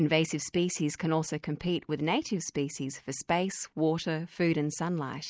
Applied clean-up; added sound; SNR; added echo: none; none; none; none.